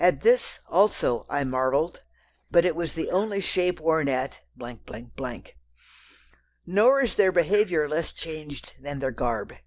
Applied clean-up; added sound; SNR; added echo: neural separator model SepFormer DNS4.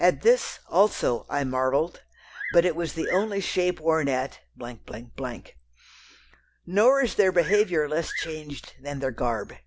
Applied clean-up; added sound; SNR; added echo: none; Bird vocalization, bird call, bird song; 18 dB; none.